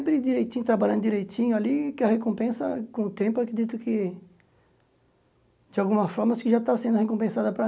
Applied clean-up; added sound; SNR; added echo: none; none; none; none.